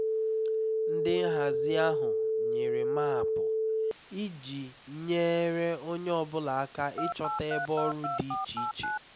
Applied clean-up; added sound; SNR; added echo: none; Telephone; -2 dB; none.